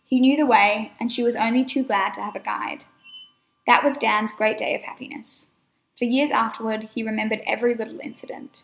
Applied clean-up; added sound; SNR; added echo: none; none; none; none.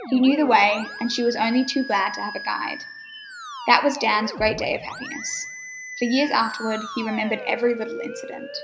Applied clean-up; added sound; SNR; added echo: none; Musical instrument; 12 dB; none.